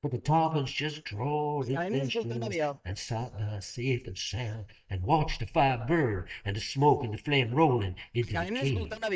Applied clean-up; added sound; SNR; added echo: neural mask model DeepFilterNet 3.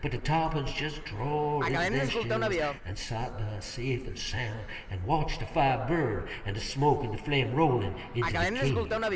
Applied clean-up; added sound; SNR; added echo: none; Fixed-wing aircraft, airplane; 6 dB; reverberation time 1.9 s.